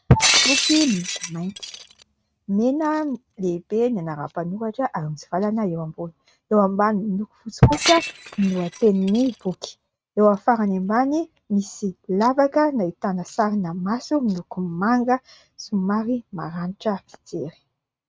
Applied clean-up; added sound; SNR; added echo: neural mask model RNNoise.